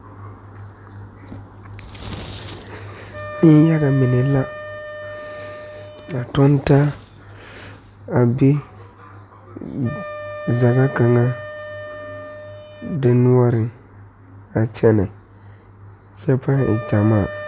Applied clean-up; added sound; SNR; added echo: none; Wind instrument, woodwind instrument; 16 dB; none.